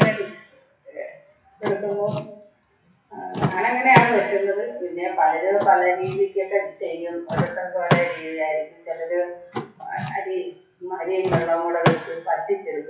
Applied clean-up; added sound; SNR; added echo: classical method WPE with log-MMSE.